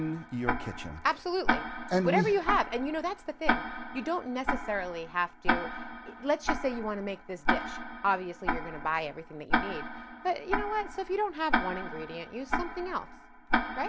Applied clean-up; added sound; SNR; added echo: none; Tick-tock; 1 dB; none.